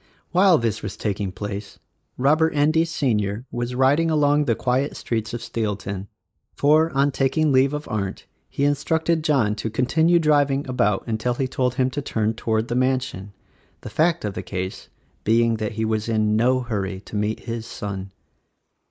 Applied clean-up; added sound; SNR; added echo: neural mask model Resemble Enhance denoiser.